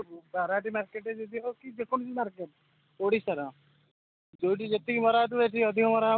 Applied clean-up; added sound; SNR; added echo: none; none; none; none.